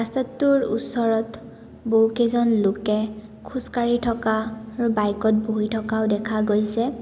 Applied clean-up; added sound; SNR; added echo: none; none; none; none.